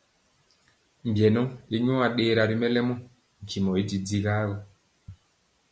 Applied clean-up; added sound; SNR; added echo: none; none; none; none.